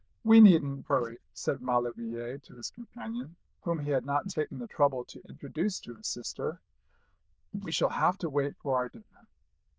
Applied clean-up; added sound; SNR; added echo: neural diffusion model UNIVERSE++.